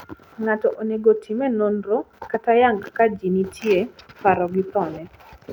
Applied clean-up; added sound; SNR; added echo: none; none; none; none.